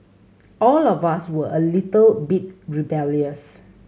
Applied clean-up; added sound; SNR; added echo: none; none; none; none.